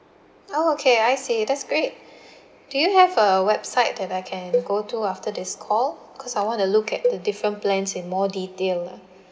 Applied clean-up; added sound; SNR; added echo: none; Cowbell; 8 dB; none.